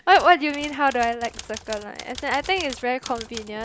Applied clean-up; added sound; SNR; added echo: none; Typewriter; 17 dB; none.